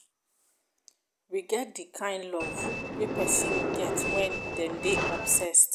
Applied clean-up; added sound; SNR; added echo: none; Train; 0 dB; none.